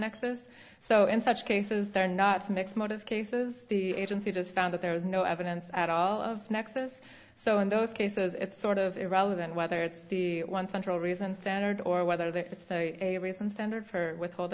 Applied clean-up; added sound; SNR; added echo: none; none; none; none.